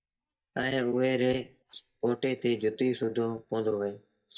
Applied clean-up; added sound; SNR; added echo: neural mask model DeepFilterNet 3.